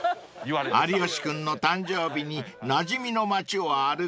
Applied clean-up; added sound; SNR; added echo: none; none; none; none.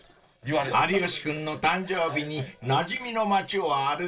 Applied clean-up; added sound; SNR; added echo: neural separator model SepFormer DNS4.